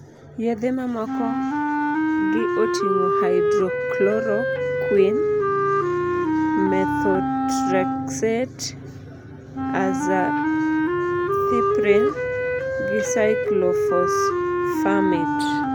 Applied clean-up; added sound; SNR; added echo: none; Wind instrument, woodwind instrument; -3 dB; none.